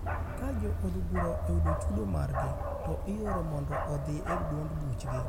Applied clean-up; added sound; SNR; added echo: none; Bark; -3 dB; none.